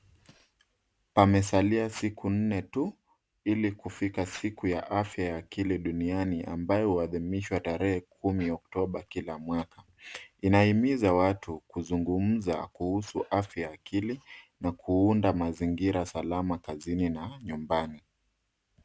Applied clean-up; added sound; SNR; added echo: none; none; none; none.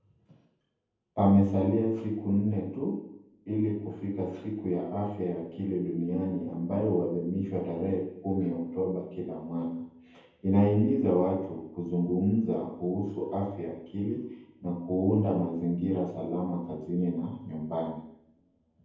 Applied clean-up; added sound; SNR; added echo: none; none; none; reverberation time 0.9 s.